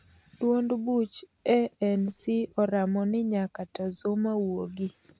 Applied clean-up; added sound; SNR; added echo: none; none; none; none.